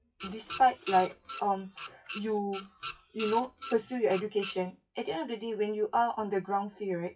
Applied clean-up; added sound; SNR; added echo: classical method WPE with log-MMSE.